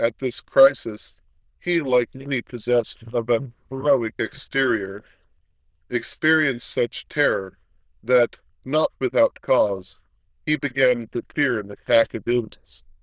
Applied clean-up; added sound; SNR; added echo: neural diffusion model UNIVERSE++.